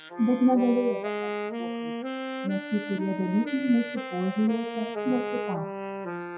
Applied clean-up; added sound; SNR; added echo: classical method WPE with log-MMSE.